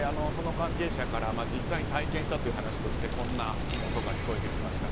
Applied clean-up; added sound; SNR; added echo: none; Water; -3 dB; none.